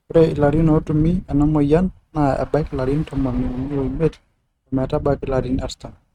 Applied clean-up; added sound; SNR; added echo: neural mask model RNNoise.